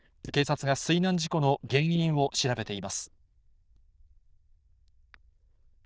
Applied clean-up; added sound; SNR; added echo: neural diffusion model UNIVERSE++.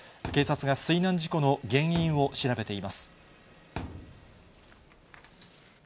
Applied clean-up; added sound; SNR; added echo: none; Thump, thud; 15 dB; none.